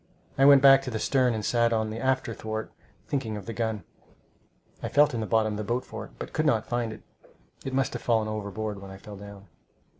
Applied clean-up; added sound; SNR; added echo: none; none; none; none.